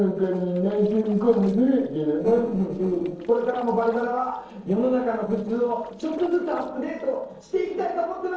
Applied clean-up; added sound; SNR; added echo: neural separator model SepFormer DNS4.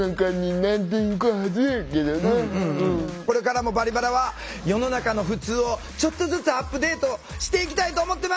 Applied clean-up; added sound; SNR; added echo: none; none; none; none.